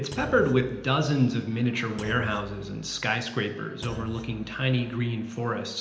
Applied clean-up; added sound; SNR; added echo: none; Thump, thud; 16 dB; reverberation time 0.9 s.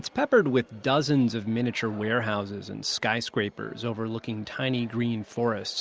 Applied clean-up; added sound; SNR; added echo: none; none; none; none.